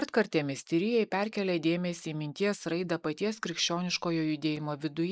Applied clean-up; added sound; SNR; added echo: neural mask model Resemble Enhance denoiser.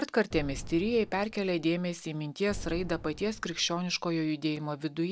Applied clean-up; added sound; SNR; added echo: none; Boom; 12 dB; none.